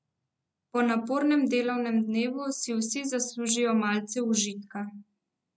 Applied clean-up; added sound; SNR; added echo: none; none; none; none.